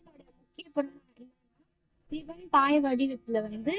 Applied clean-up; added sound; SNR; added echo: neural mask model DeepFilterNet 3.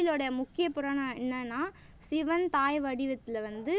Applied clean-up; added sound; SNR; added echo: none; none; none; none.